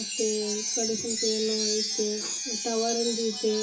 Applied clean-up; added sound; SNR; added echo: none; Wind chime; 1 dB; reverberation time 0.2 s.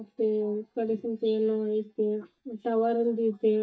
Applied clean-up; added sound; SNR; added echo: neural mask model DeepFilterNet 3.